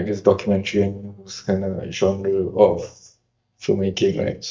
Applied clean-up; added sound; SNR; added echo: neural mask model DeepFilterNet 3.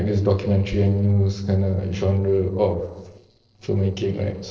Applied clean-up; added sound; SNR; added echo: neural separator model SepFormer DNS4.